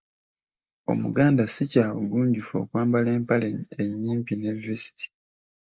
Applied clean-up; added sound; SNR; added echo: neural mask model Resemble Enhance denoiser.